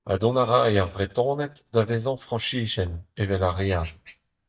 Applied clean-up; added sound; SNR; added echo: neural mask model DeepFilterNet 3.